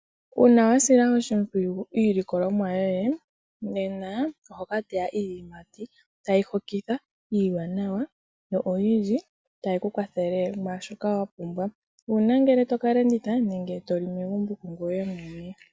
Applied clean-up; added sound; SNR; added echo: none; none; none; none.